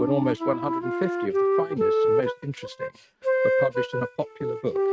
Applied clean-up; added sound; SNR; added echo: neural mask model RNNoise.